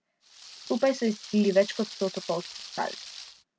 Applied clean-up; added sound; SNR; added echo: none; Rain; 14 dB; none.